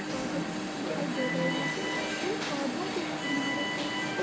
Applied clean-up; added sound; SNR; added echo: none; Alarm; -4 dB; none.